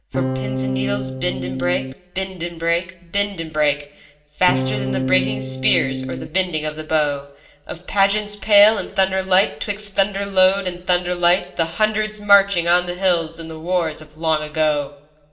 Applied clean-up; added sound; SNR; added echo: none; Electric guitar / Strum; 2 dB; reverberation time 0.6 s.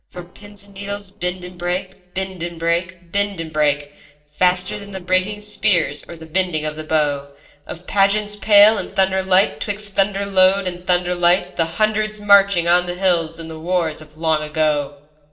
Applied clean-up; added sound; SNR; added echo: neural separator model SepFormer DNS4.